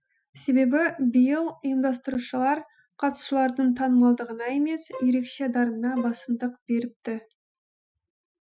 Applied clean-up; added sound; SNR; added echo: classical method Wiener filter.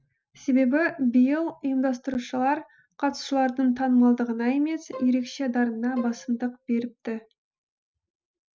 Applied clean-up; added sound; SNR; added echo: neural separator model SepFormer DNS4.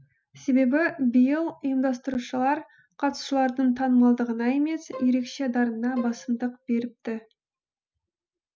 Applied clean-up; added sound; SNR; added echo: none; Bowed string instrument; 18 dB; none.